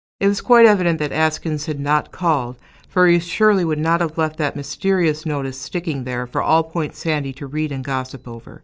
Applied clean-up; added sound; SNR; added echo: neural mask model DeepFilterNet 3.